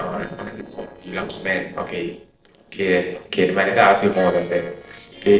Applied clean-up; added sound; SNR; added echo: neural separator model SepFormer DNS4.